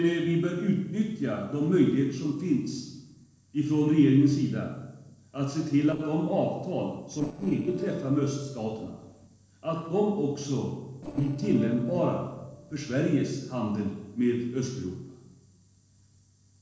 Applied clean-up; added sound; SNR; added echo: neural separator model SepFormer DNS4.